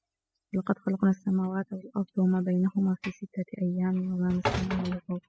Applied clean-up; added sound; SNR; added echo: classical method spectral subtraction.